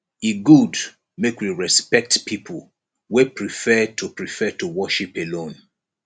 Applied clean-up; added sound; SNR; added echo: none; none; none; none.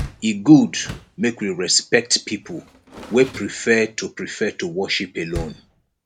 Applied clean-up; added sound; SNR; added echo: none; Door; 17 dB; none.